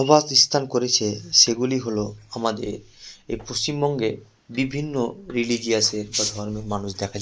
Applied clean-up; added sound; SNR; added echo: neural mask model Resemble Enhance denoiser.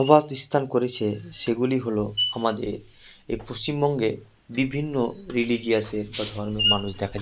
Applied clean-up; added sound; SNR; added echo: none; Screech; 11 dB; none.